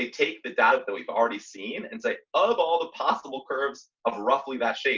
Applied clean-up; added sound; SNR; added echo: none; none; none; none.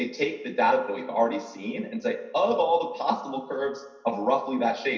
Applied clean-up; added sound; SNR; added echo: none; none; none; reverberation time 0.9 s.